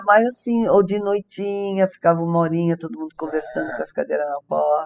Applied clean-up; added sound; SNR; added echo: classical method spectral subtraction.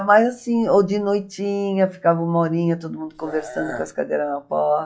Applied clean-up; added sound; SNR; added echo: classical method log-MMSE.